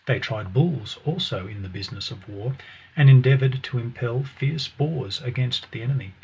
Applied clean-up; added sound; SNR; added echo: none; none; none; none.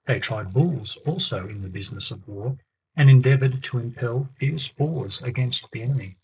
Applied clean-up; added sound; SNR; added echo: neural mask model Resemble Enhance denoiser.